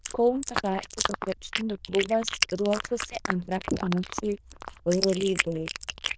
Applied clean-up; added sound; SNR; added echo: neural diffusion model UNIVERSE++.